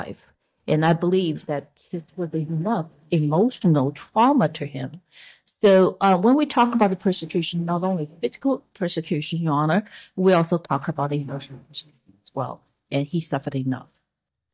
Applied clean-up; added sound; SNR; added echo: neural mask model DeepFilterNet 3.